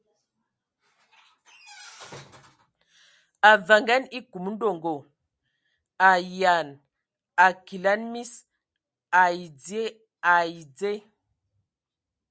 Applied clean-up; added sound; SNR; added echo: none; none; none; none.